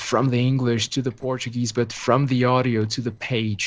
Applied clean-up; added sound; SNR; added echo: neural separator model SepFormer DNS4.